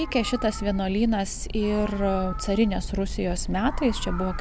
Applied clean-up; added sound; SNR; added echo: none; Meow; 17 dB; none.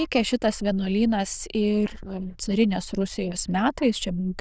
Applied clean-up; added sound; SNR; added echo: neural diffusion model UNIVERSE++.